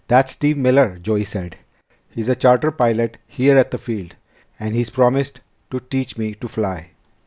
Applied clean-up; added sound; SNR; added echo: none; none; none; none.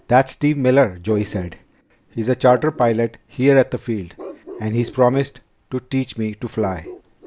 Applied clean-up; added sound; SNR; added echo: none; Bark; 20 dB; none.